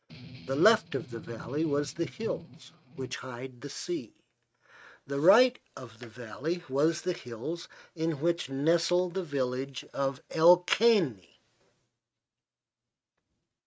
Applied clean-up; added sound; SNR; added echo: neural mask model RNNoise.